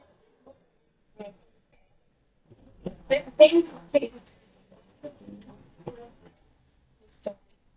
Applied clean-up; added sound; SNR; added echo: neural mask model DeepFilterNet 3.